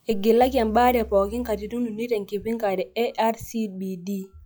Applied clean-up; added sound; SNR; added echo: classical method log-MMSE.